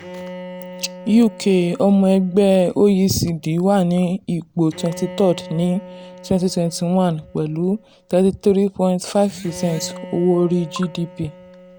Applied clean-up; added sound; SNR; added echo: none; Bowed string instrument; 19 dB; none.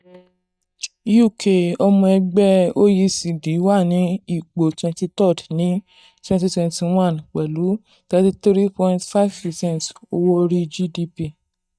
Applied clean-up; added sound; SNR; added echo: neural mask model DeepFilterNet 3.